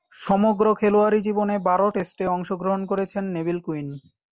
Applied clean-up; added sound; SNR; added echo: none; none; none; none.